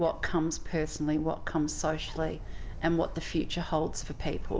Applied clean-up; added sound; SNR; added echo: none; Bird; 7 dB; none.